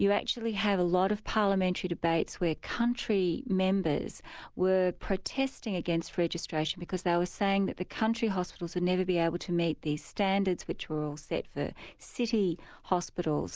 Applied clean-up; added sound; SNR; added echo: none; none; none; none.